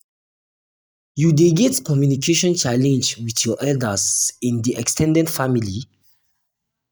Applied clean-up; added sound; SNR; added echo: neural mask model DeepFilterNet 3.